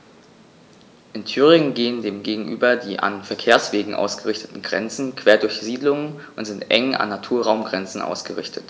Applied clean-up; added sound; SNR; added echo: none; none; none; none.